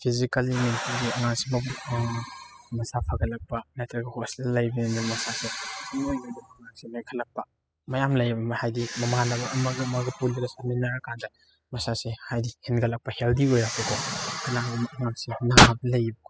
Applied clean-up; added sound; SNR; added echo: classical method spectral subtraction.